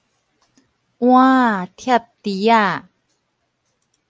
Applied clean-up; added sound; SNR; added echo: none; none; none; none.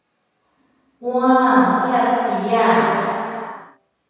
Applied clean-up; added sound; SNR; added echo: none; Ringtone / Chime; 15 dB; reverberation time 2.2 s.